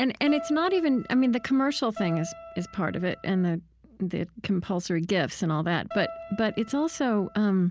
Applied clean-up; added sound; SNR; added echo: none; Keyboard (musical); 14 dB; none.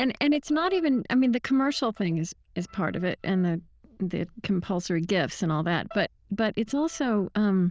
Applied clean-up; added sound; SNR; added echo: neural diffusion model UNIVERSE++.